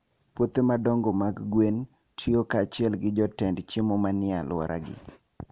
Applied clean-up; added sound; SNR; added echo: none; none; none; none.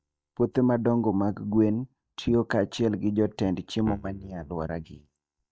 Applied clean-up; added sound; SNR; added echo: neural mask model DeepFilterNet 3.